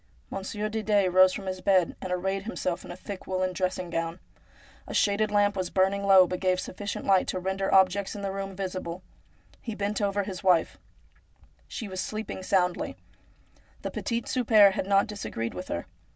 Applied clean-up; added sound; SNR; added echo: none; none; none; none.